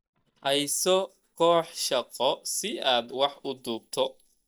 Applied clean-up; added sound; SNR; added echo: neural mask model DeepFilterNet 3.